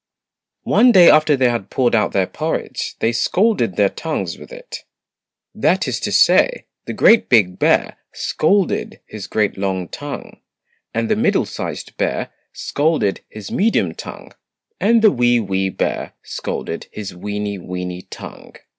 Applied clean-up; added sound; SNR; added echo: none; none; none; none.